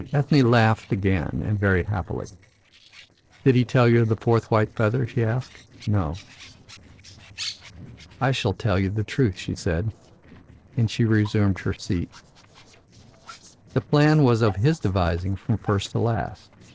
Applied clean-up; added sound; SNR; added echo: neural separator model SepFormer DNS4.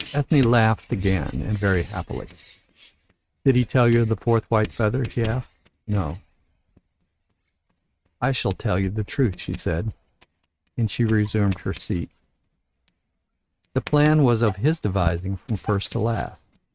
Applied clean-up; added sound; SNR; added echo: neural mask model RNNoise.